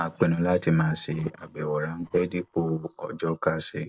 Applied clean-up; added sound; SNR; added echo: neural separator model SepFormer DNS4.